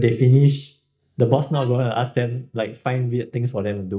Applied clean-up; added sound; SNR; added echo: neural mask model DeepFilterNet 3.